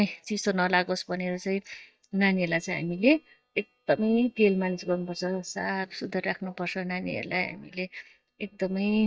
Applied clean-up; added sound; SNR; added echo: neural mask model DeepFilterNet 3.